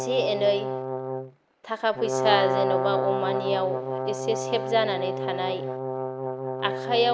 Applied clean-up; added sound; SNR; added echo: none; Brass instrument; 1 dB; none.